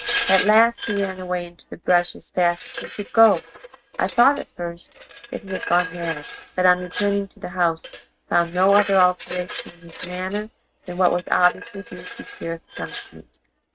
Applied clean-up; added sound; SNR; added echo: neural mask model RNNoise.